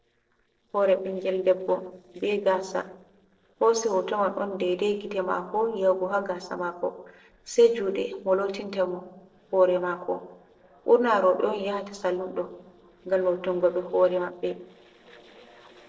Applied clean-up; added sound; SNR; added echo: neural separator model SepFormer DNS4.